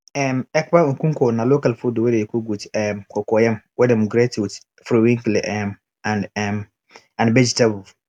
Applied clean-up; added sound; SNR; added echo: none; none; none; none.